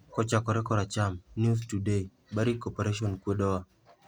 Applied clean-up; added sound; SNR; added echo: none; none; none; none.